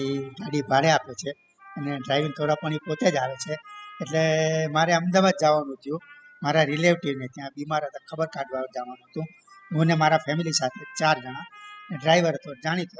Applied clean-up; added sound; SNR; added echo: classical method spectral subtraction.